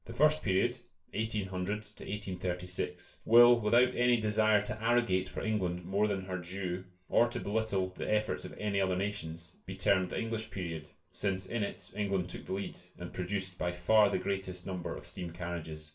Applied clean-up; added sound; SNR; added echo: none; none; none; reverberation time 0.3 s.